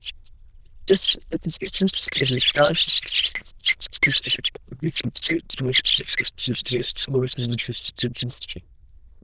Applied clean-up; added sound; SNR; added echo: neural diffusion model UNIVERSE++.